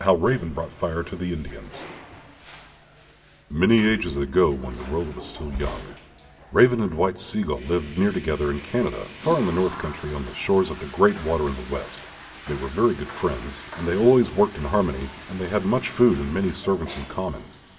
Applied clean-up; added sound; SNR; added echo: none; Toilet flush / Water; 18 dB; reverberation time 1.9 s.